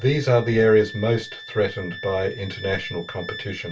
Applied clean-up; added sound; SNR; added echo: none; Wind instrument, woodwind instrument; 16 dB; reverberation time 0.2 s.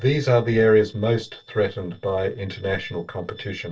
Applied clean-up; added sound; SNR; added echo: neural separator model SepFormer DNS4.